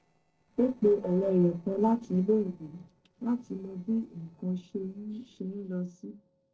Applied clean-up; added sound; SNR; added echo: neural separator model SepFormer DNS4.